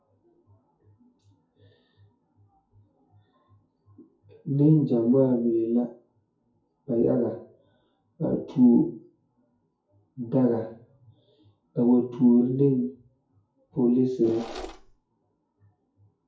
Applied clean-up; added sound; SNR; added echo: classical method WPE with log-MMSE.